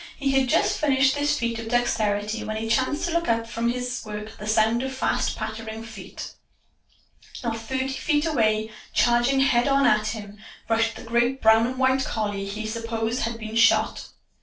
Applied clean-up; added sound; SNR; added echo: neural separator model SepFormer DNS4.